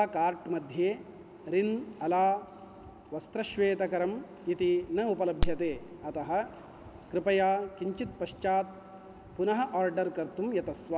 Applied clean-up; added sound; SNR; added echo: none; Crack; 2 dB; none.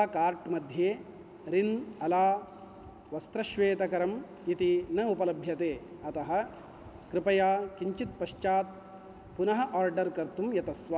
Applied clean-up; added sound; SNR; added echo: none; none; none; none.